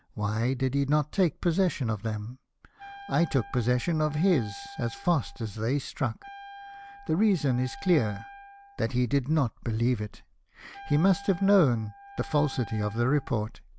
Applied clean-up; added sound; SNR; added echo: none; Wind instrument, woodwind instrument; 19 dB; none.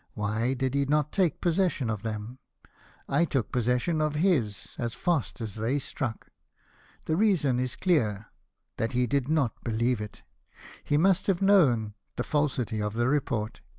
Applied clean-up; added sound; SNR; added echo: none; none; none; none.